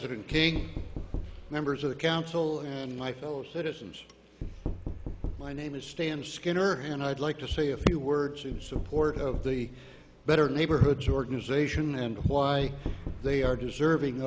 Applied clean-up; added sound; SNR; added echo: none; Knock; 10 dB; none.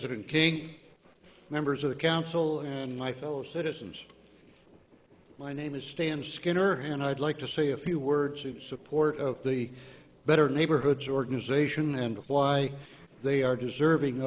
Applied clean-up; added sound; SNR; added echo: neural separator model SepFormer DNS4.